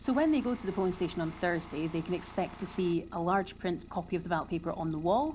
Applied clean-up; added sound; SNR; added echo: none; Idling + Tools; 17 dB; none.